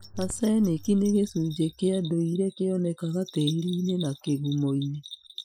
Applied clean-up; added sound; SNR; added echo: classical method Wiener filter.